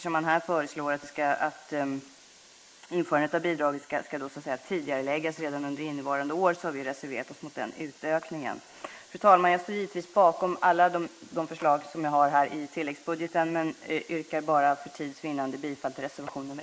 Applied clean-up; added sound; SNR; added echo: neural mask model Resemble Enhance denoiser.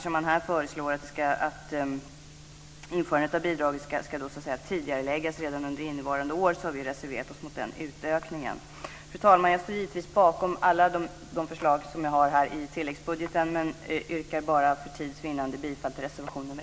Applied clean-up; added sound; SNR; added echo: none; none; none; none.